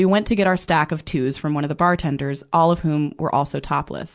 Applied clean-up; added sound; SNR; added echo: none; none; none; none.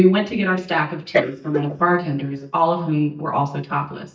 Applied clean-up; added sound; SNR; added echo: neural mask model DeepFilterNet 3.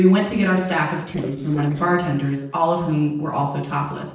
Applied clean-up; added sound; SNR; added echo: neural separator model SepFormer DNS4.